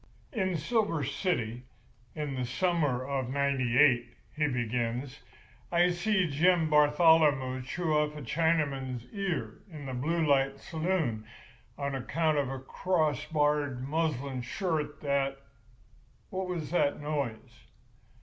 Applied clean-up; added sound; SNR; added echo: none; none; none; none.